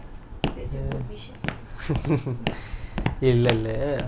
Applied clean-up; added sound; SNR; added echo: none; Walk, footsteps; 7 dB; none.